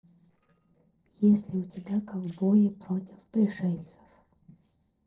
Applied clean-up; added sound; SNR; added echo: neural separator model SepFormer DNS4.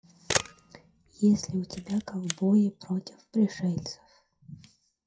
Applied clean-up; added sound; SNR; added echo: classical method WPE with log-MMSE.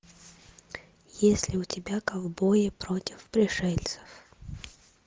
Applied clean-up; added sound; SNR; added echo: none; none; none; none.